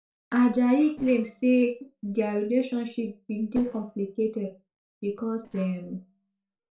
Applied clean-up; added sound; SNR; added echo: neural separator model SepFormer DNS4.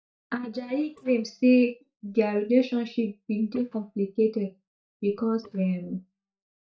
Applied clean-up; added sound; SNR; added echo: neural mask model DeepFilterNet 3.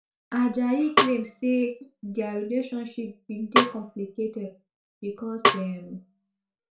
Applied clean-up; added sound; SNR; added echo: none; Snare drum; -2 dB; reverberation time 0.3 s.